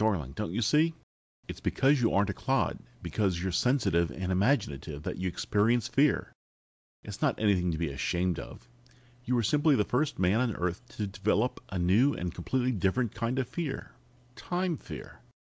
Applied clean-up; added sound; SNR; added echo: none; none; none; none.